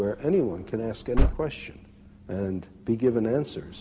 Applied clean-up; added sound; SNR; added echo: none; Slam / Car; 3 dB; none.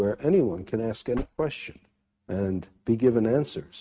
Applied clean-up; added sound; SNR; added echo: neural mask model RNNoise.